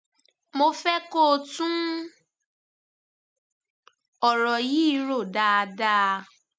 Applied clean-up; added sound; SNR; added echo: none; none; none; none.